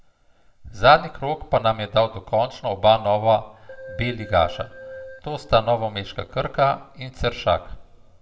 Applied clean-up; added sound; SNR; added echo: none; Keyboard (musical); 19 dB; reverberation time 0.4 s.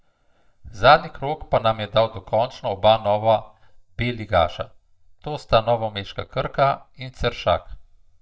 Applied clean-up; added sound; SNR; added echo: neural mask model DeepFilterNet 3.